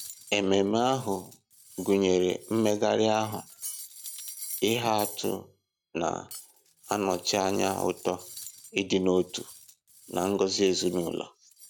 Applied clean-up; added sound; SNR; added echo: none; Cutlery, silverware; 17 dB; none.